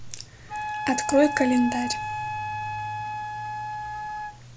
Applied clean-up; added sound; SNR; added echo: none; Wind instrument, woodwind instrument; 4 dB; none.